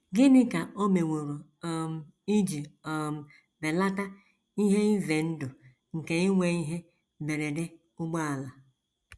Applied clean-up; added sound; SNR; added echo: none; none; none; none.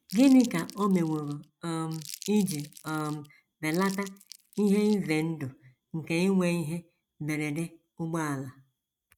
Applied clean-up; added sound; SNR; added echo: neural mask model RNNoise.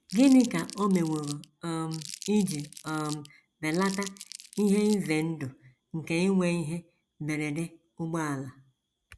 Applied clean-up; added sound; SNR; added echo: none; Crumpling, crinkling; 15 dB; none.